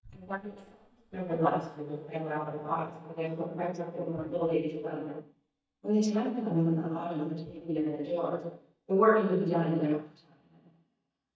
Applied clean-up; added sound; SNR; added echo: neural mask model DeepFilterNet 3.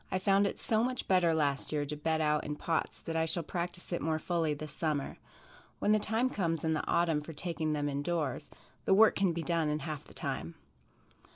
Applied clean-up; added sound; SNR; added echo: none; none; none; none.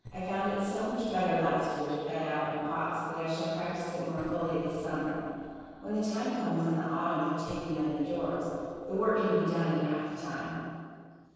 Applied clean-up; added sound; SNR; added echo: neural separator model SepFormer DNS4.